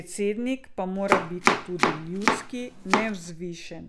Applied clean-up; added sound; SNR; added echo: none; Domestic sounds, home sounds; -4 dB; none.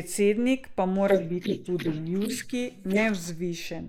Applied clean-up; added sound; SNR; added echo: neural mask model Resemble Enhance denoiser.